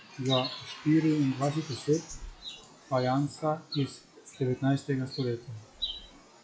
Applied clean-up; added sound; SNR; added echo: classical method WPE with log-MMSE.